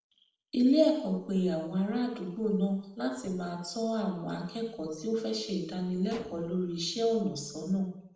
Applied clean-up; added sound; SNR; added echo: neural separator model SepFormer DNS4.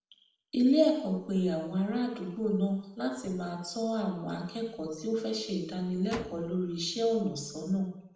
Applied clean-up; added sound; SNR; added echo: none; Slam; 18 dB; reverberation time 0.7 s.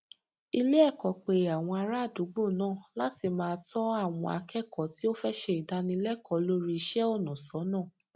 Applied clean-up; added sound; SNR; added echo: none; none; none; none.